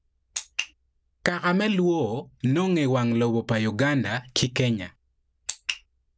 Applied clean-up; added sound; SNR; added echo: none; none; none; none.